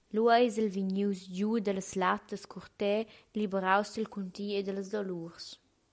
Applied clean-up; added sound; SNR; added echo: none; none; none; none.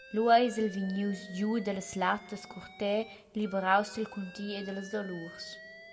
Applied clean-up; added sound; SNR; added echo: none; Alarm; 18 dB; reverberation time 1.0 s.